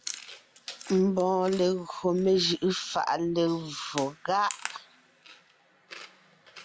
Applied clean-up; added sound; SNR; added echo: none; Chewing, mastication; 17 dB; none.